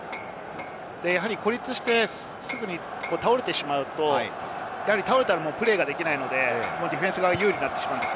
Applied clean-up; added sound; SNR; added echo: none; Hammer; 16 dB; none.